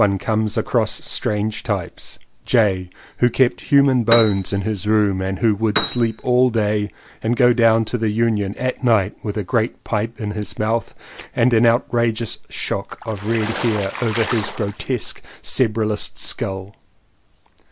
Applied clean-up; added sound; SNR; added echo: none; Water / Splash, splatter + Piano; 9 dB; none.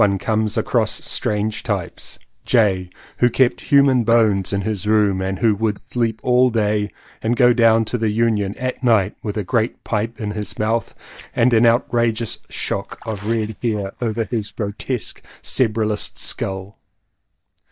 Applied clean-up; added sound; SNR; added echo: neural mask model DeepFilterNet 3.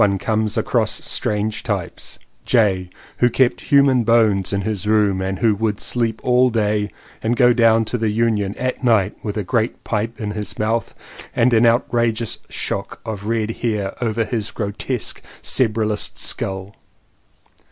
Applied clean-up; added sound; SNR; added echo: none; none; none; none.